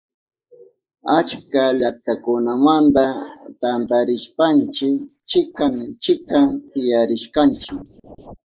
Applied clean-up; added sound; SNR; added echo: neural mask model Resemble Enhance denoiser.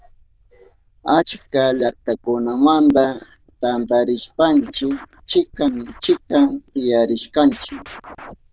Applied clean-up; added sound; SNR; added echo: neural diffusion model UNIVERSE++.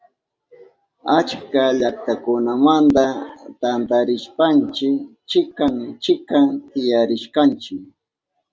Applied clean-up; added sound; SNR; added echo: none; none; none; none.